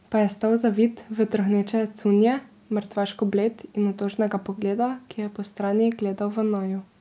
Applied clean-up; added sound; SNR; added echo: none; none; none; none.